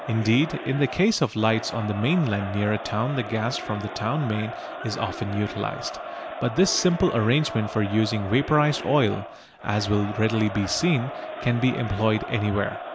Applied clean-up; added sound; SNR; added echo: none; Crowd; 11 dB; none.